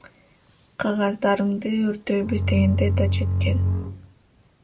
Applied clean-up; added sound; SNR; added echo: none; Bowed string instrument; -3 dB; none.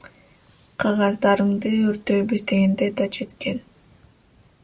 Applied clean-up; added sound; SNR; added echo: none; none; none; none.